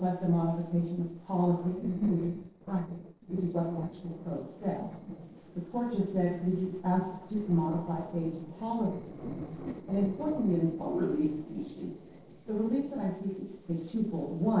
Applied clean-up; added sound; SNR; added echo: neural separator model SepFormer DNS4.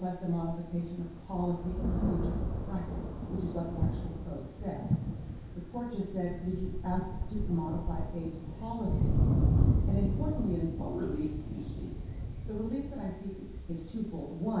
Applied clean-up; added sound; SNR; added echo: none; Thunder; -3 dB; reverberation time 0.8 s.